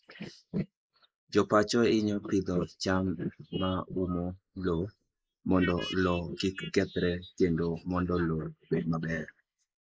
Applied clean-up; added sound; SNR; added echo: neural mask model Resemble Enhance denoiser.